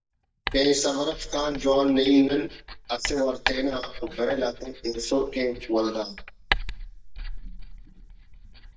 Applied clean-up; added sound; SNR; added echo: neural mask model DeepFilterNet 3.